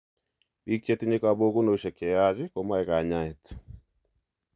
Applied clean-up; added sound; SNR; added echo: none; none; none; none.